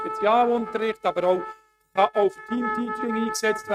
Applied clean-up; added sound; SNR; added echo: neural mask model RNNoise.